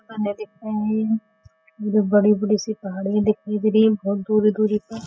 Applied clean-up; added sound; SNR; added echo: classical method spectral subtraction.